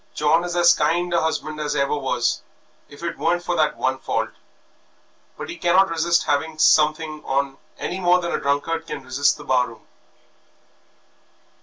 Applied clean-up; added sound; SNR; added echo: none; none; none; none.